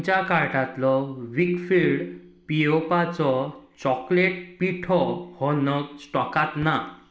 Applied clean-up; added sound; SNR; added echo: none; none; none; none.